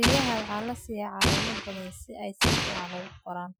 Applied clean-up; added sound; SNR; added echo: classical method Wiener filter.